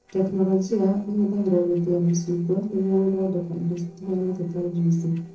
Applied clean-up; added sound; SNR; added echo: neural separator model SepFormer DNS4.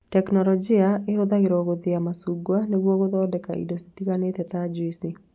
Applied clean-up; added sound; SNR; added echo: none; none; none; none.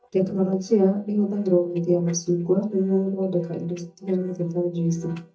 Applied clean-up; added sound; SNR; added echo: neural mask model DeepFilterNet 3.